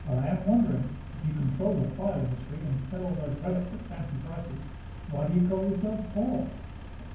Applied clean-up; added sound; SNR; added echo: none; Engine; 11 dB; reverberation time 0.9 s.